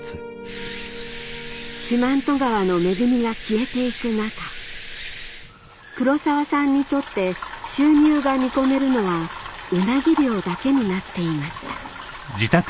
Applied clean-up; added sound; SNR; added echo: none; none; none; none.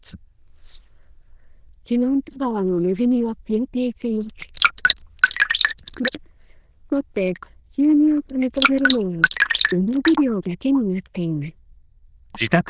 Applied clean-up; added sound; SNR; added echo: neural diffusion model UNIVERSE++.